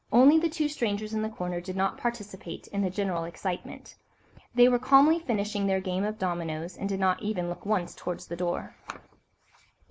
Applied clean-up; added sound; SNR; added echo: none; none; none; none.